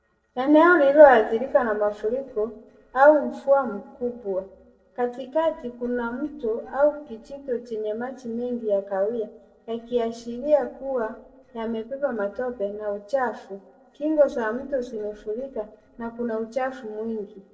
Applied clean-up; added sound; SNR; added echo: neural separator model SepFormer DNS4.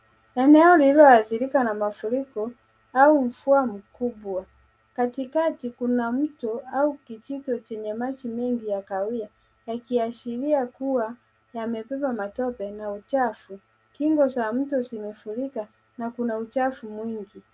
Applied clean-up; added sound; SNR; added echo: none; none; none; none.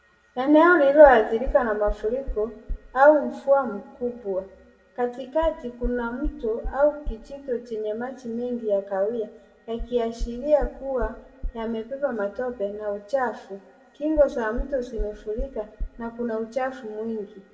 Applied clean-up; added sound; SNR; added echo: none; Knock; 13 dB; reverberation time 0.9 s.